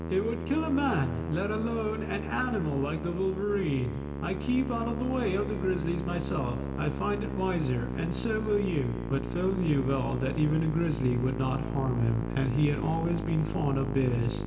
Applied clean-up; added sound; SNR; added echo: none; Musical instrument; 4 dB; reverberation time 3.0 s.